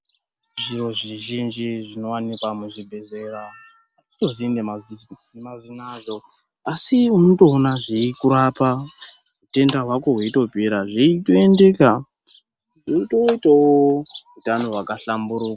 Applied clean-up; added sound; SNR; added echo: none; none; none; none.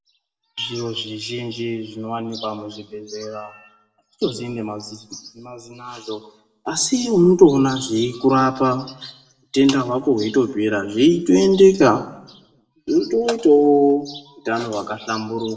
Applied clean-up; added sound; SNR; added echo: none; none; none; reverberation time 0.6 s.